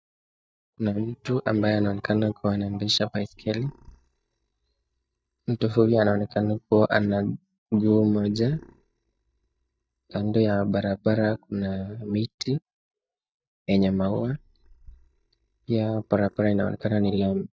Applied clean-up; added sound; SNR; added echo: neural mask model DeepFilterNet 3.